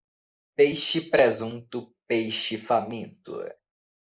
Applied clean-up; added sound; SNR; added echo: neural mask model Resemble Enhance denoiser.